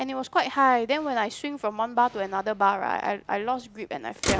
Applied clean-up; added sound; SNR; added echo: none; Motor vehicle (road); 12 dB; none.